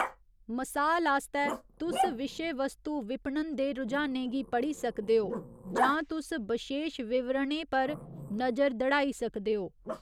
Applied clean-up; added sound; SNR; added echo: none; Growling; 9 dB; none.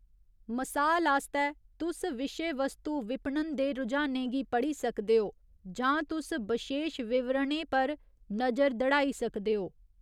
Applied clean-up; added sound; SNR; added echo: none; none; none; none.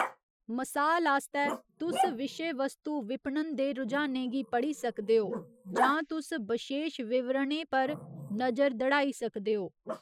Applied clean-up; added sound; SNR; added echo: classical method Wiener filter.